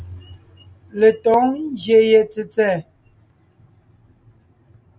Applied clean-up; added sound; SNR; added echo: none; none; none; none.